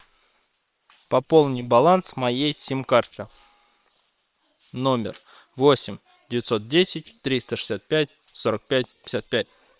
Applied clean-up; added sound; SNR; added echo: neural separator model SepFormer WHAM!.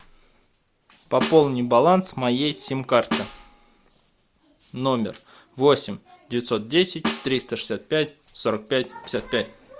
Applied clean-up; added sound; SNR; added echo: none; Snare drum; 10 dB; none.